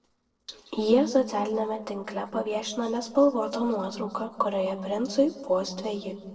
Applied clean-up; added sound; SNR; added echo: neural separator model SepFormer DNS4.